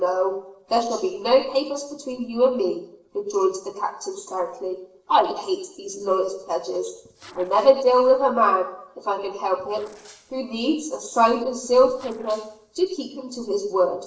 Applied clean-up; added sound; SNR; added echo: neural separator model SepFormer DNS4.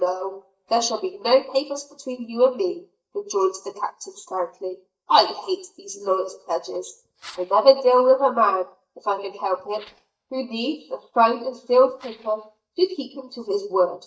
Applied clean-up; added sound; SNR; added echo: neural mask model DeepFilterNet 3.